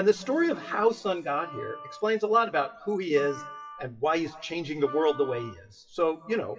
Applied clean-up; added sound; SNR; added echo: classical method WPE with log-MMSE.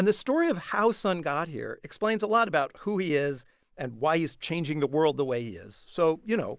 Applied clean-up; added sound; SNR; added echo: none; none; none; none.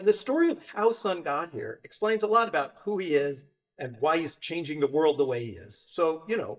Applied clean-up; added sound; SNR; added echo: neural mask model DeepFilterNet 3.